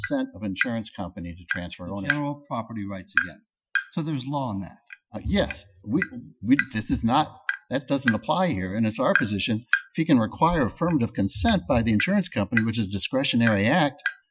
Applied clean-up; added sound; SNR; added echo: classical method Wiener filter.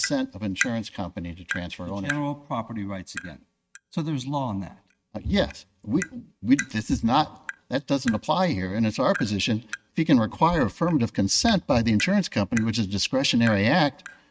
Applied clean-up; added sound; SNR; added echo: neural mask model RNNoise.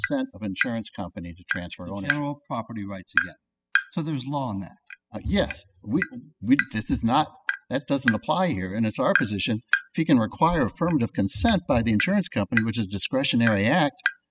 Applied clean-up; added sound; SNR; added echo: classical method spectral subtraction.